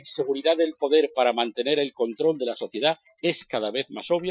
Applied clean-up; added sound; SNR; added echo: classical method Wiener filter.